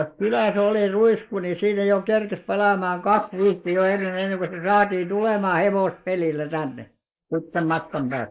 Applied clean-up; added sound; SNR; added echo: neural mask model Resemble Enhance denoiser.